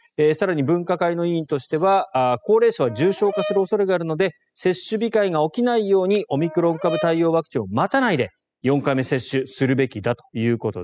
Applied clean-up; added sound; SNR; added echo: classical method spectral subtraction.